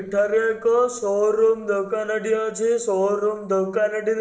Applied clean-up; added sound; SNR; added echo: neural separator model SepFormer DNS4.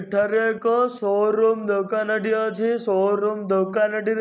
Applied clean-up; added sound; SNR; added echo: none; none; none; none.